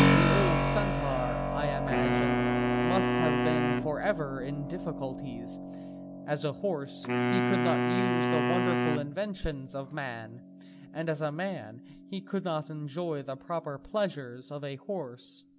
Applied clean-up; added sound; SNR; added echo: none; Wind instrument, woodwind instrument + Keyboard (musical); -4 dB; none.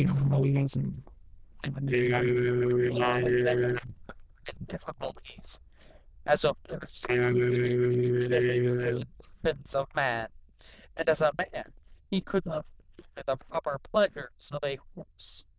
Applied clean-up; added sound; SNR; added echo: neural diffusion model UNIVERSE++.